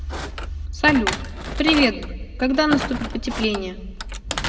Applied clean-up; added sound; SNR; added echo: none; Thump, thud; 8 dB; reverberation time 0.9 s.